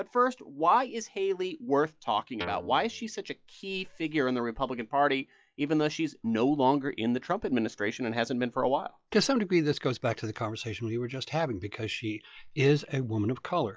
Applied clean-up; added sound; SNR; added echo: classical method log-MMSE.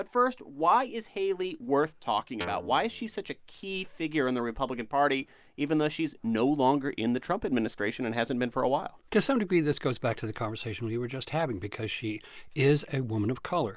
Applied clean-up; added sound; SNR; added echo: none; Guitar; 13 dB; none.